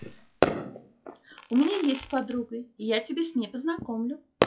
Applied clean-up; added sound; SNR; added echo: classical method log-MMSE.